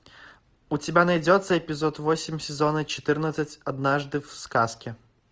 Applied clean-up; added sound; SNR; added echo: none; none; none; none.